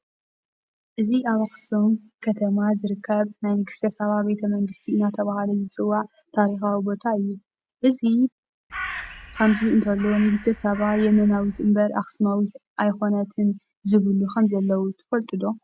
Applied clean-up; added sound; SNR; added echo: none; Crow; 13 dB; none.